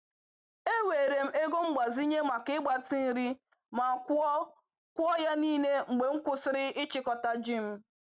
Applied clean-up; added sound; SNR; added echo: none; none; none; none.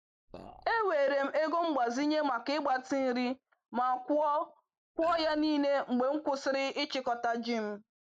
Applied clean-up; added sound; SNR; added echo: neural mask model Resemble Enhance denoiser.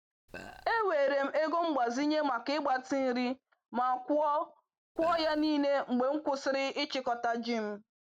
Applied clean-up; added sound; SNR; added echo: none; Burping, eructation; 17 dB; none.